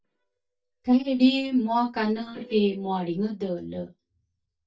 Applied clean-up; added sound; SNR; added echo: neural mask model DeepFilterNet 3.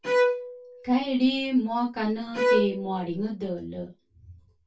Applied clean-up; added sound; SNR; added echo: none; Bowed string instrument; 2 dB; reverberation time 0.1 s.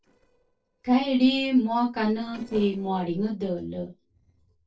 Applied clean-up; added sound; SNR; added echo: neural separator model SepFormer DNS4.